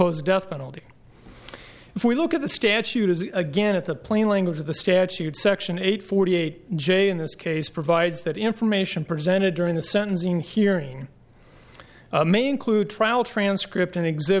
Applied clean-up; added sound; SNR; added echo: none; none; none; none.